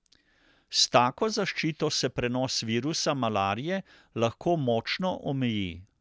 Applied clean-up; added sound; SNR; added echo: none; none; none; none.